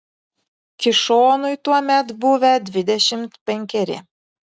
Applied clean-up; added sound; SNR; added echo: none; none; none; none.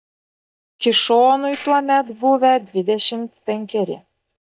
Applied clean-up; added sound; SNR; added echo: neural mask model DeepFilterNet 3.